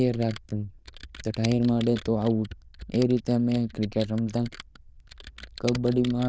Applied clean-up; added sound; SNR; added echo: neural diffusion model UNIVERSE++.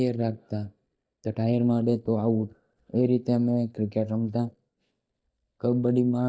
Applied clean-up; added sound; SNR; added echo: neural mask model DeepFilterNet 3.